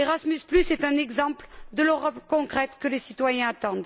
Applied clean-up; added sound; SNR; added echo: none; none; none; none.